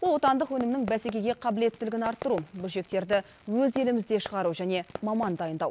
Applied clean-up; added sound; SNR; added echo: none; Fireworks; 17 dB; none.